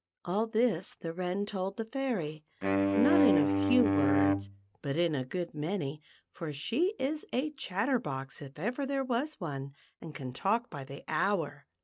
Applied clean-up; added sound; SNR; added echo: neural mask model RNNoise.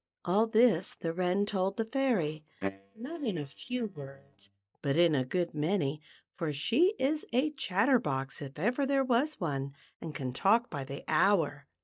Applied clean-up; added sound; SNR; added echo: neural mask model DeepFilterNet 3.